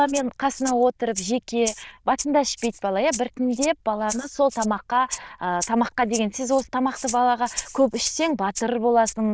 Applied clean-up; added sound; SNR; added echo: neural diffusion model UNIVERSE++.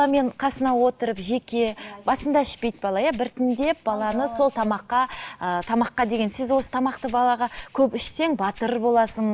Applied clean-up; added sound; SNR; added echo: none; Rattle (instrument); 12 dB; none.